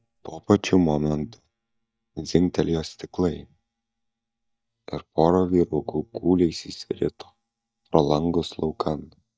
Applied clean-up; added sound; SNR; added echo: neural mask model DeepFilterNet 3.